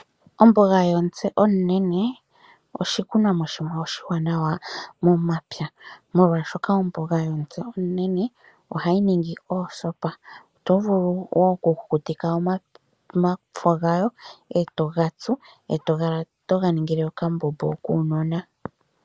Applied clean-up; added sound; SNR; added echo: none; none; none; none.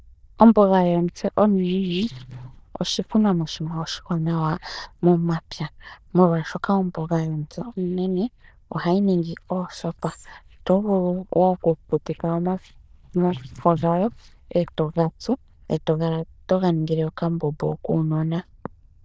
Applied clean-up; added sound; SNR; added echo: neural diffusion model UNIVERSE++.